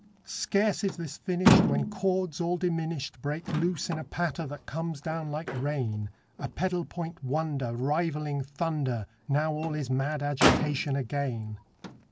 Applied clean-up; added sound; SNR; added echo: none; Motor vehicle (road); 3 dB; none.